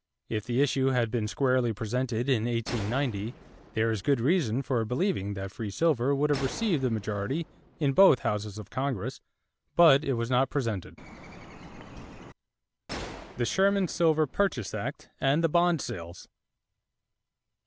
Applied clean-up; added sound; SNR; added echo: none; Bird + Gunshot, gunfire; 16 dB; none.